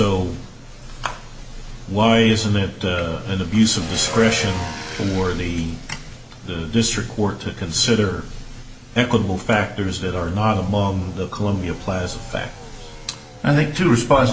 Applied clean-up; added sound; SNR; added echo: none; Motorcycle / Engine; 17 dB; reverberation time 0.6 s.